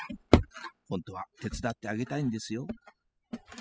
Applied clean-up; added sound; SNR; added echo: classical method spectral subtraction.